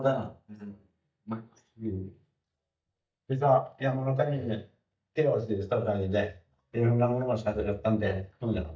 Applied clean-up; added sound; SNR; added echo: neural mask model DeepFilterNet 3.